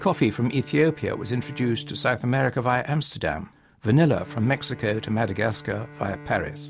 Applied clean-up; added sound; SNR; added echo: none; Bowed string instrument; 19 dB; none.